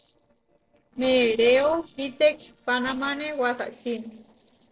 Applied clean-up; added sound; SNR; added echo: neural separator model SepFormer DNS4.